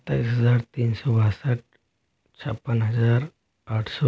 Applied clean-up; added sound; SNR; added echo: none; none; none; none.